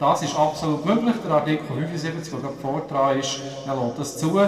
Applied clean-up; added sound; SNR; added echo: none; none; none; reverberation time 2.1 s.